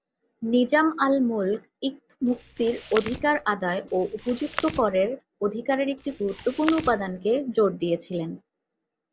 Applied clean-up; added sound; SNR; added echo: none; Chewing, mastication; 12 dB; none.